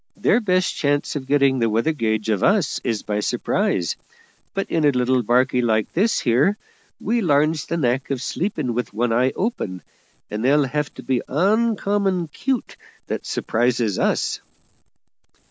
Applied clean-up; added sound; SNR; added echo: none; none; none; none.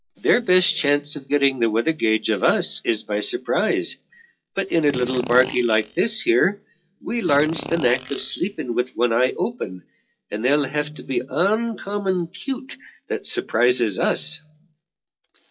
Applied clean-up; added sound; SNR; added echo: classical method WPE with log-MMSE.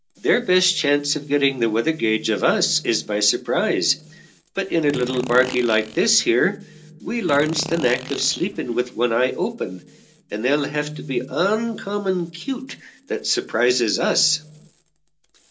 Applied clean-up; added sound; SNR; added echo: none; Fart; 13 dB; reverberation time 0.2 s.